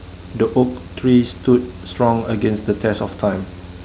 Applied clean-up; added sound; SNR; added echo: none; Mechanical fan; 16 dB; none.